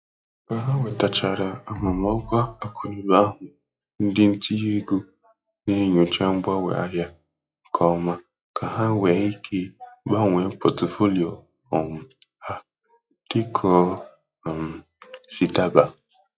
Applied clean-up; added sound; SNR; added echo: classical method log-MMSE.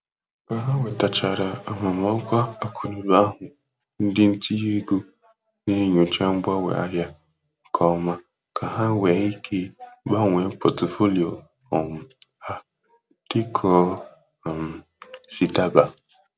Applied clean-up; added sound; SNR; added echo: none; none; none; none.